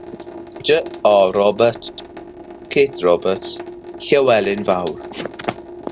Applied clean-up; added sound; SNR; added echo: none; Sink (filling or washing) / Water tap, faucet; 15 dB; none.